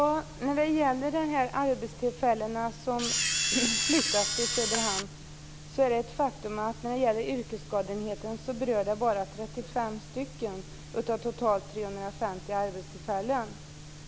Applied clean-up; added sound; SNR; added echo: none; Camera; -2 dB; none.